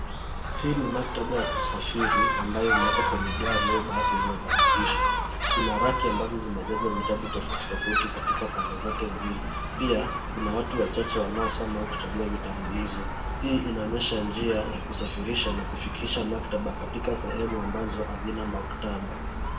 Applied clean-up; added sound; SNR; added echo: none; Gull, seagull; -2 dB; reverberation time 0.6 s.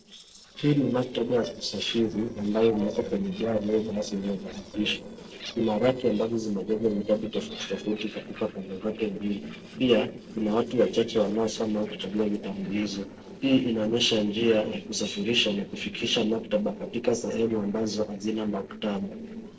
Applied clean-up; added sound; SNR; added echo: neural separator model SepFormer DNS4.